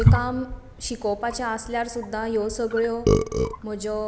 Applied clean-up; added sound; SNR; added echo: none; Wild animals + Burping, eructation; -2 dB; none.